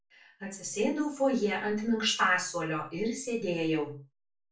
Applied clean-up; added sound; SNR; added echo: none; none; none; reverberation time 0.3 s.